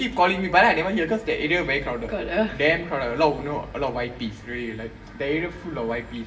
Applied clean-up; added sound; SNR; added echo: none; none; none; reverberation time 0.6 s.